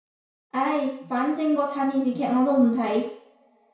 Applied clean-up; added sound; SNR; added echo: none; none; none; reverberation time 0.6 s.